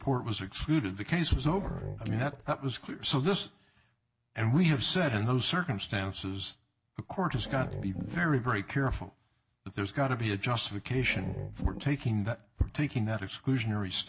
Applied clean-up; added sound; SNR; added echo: none; Growling; 12 dB; none.